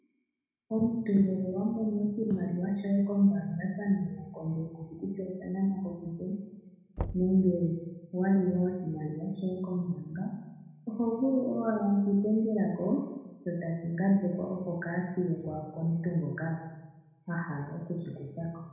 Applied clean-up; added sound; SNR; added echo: none; Knock / Wood; 13 dB; reverberation time 0.9 s.